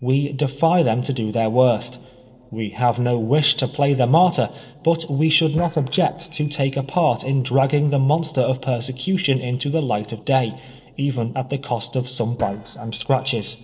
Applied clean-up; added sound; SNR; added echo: neural separator model SepFormer DNS4.